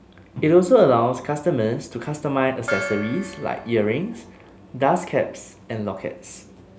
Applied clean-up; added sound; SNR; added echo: none; Gong; 13 dB; none.